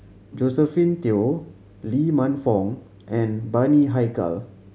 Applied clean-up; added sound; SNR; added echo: none; none; none; none.